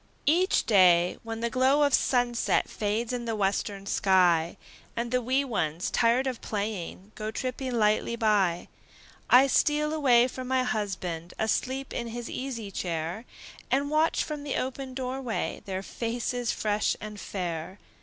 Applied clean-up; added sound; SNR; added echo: none; none; none; none.